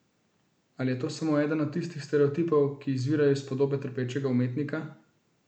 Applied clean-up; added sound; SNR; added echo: none; none; none; none.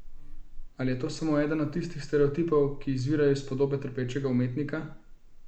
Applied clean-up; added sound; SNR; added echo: none; Buzz; 11 dB; none.